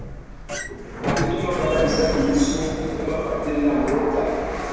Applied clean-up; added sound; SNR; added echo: none; Sliding door; 4 dB; reverberation time 1.9 s.